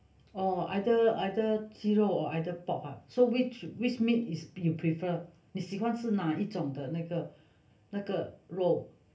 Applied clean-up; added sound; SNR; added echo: none; none; none; reverberation time 0.3 s.